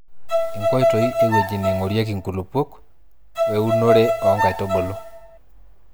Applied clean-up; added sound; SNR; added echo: none; Bowed string instrument; -3 dB; none.